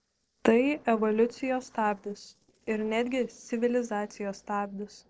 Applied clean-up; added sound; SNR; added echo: neural separator model SepFormer DNS4.